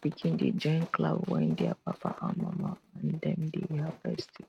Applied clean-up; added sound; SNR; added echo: neural mask model RNNoise.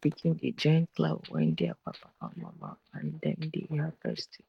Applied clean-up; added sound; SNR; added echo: neural mask model DeepFilterNet 3.